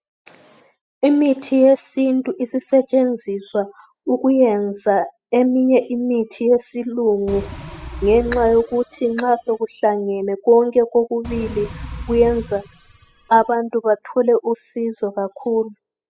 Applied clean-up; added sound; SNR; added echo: classical method spectral subtraction.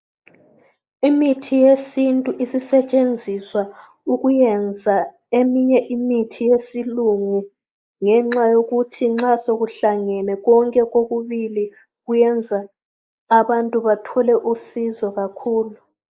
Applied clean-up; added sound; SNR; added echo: neural mask model Resemble Enhance denoiser.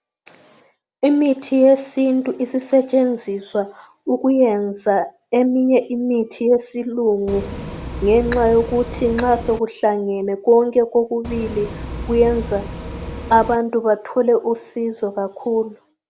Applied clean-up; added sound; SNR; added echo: none; Bus; 10 dB; none.